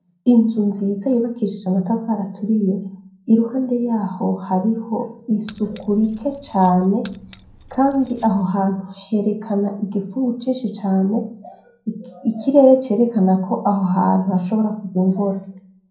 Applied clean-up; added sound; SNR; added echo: none; Keys jangling; 15 dB; reverberation time 0.6 s.